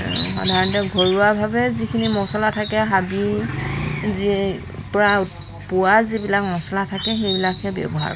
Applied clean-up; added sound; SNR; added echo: none; Bass guitar; 20 dB; none.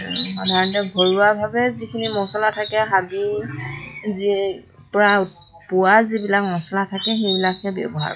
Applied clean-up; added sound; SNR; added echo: classical method log-MMSE.